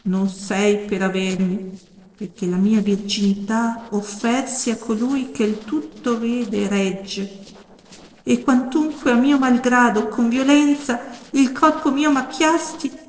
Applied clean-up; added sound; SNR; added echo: neural separator model SepFormer DNS4.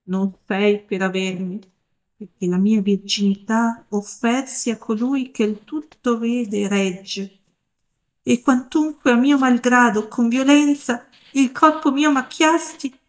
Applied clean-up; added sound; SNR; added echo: neural mask model DeepFilterNet 3.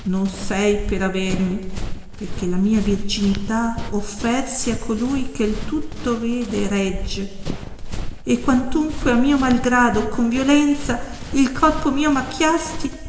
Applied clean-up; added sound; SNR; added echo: none; Run; 6 dB; reverberation time 1.6 s.